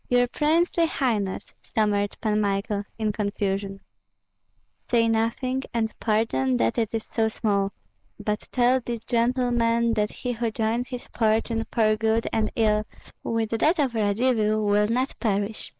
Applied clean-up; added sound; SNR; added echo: neural mask model Resemble Enhance denoiser.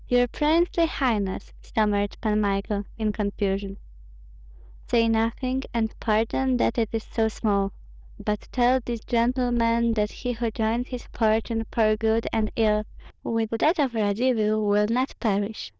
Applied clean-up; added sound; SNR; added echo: neural diffusion model UNIVERSE++.